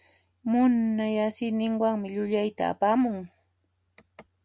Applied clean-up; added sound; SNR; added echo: none; none; none; none.